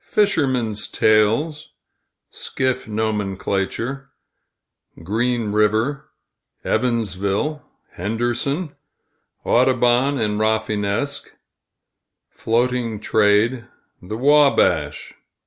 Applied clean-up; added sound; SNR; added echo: none; none; none; none.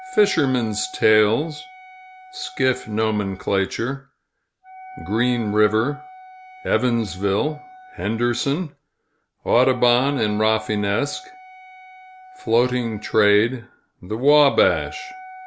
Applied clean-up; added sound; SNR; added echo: none; Wind instrument, woodwind instrument; 19 dB; none.